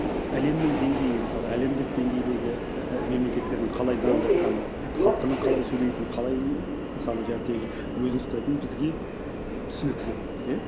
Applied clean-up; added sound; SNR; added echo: none; Subway, metro, underground; 0 dB; none.